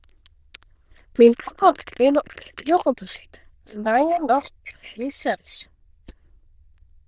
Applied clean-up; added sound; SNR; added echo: neural diffusion model UNIVERSE++.